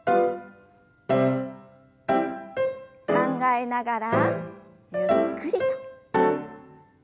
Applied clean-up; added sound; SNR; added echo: none; none; none; none.